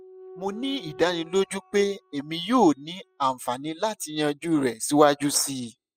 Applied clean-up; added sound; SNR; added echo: classical method spectral subtraction.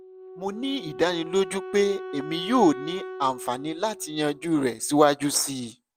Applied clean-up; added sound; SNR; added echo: none; Wind instrument, woodwind instrument; 13 dB; none.